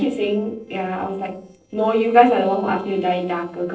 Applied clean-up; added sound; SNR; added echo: neural separator model SepFormer DNS4.